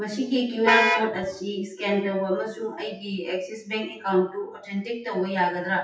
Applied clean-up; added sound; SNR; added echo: classical method WPE with log-MMSE.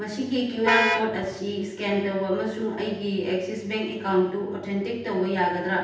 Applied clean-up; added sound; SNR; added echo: none; Vehicle horn, car horn, honking; 0 dB; reverberation time 0.9 s.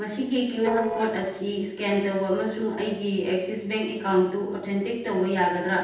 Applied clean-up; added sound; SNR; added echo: neural separator model SepFormer DNS4.